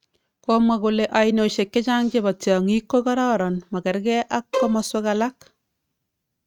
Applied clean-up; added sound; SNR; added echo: neural mask model RNNoise.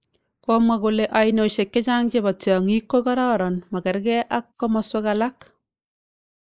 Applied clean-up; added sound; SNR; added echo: neural mask model Resemble Enhance denoiser.